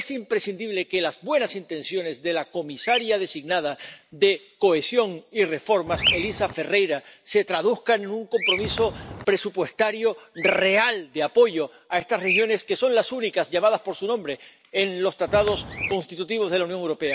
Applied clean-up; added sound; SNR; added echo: none; Bird vocalization, bird call, bird song + Walk, footsteps; 10 dB; none.